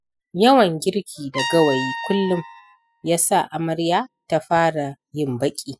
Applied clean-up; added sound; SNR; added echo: classical method spectral subtraction.